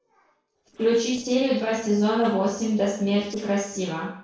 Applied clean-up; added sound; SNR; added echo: neural separator model SepFormer DNS4.